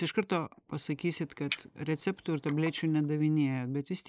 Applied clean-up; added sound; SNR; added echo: neural mask model Resemble Enhance denoiser.